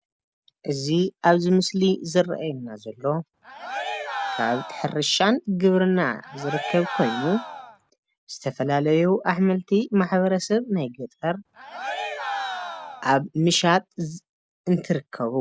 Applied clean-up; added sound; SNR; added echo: none; Cheering; 8 dB; none.